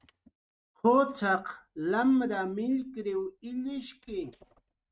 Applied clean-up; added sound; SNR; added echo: neural mask model RNNoise.